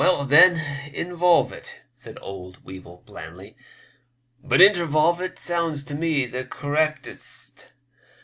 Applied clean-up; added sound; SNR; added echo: none; none; none; none.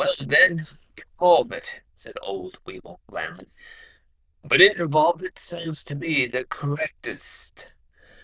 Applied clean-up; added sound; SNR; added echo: neural diffusion model UNIVERSE++.